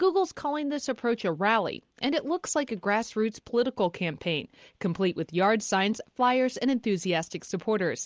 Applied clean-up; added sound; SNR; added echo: none; none; none; none.